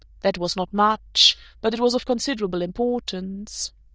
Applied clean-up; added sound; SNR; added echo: neural diffusion model UNIVERSE++.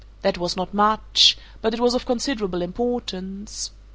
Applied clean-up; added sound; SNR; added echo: none; none; none; none.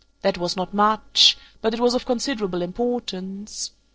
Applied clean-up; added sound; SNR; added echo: neural separator model SepFormer DNS4.